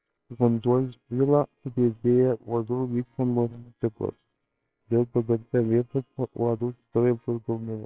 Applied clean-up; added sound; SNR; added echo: neural separator model SepFormer WHAMR!.